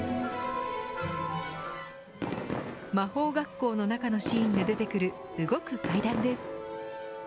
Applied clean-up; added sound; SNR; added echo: none; Fireworks; 7 dB; none.